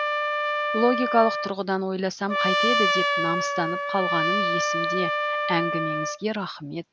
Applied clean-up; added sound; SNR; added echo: none; Trumpet; -1 dB; none.